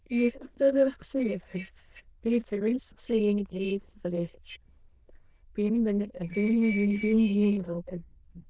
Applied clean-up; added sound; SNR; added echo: neural diffusion model UNIVERSE++.